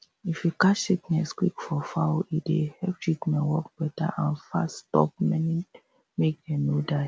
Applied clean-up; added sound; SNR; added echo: none; none; none; none.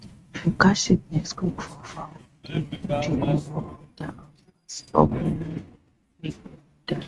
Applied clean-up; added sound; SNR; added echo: neural mask model RNNoise.